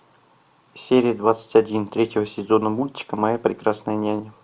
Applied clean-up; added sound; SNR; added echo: none; none; none; none.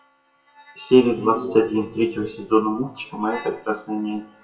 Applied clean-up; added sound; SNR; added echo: classical method WPE with log-MMSE.